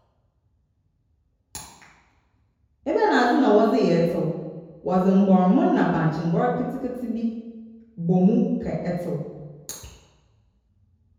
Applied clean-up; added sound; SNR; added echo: none; none; none; reverberation time 1.2 s.